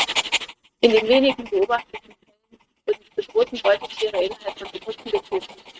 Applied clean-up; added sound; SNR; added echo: neural mask model RNNoise.